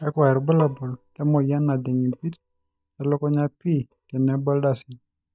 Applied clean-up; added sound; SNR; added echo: neural mask model DeepFilterNet 3.